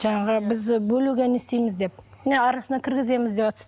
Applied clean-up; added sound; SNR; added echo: none; none; none; none.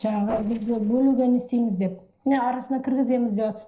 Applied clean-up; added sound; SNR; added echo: neural separator model SepFormer DNS4.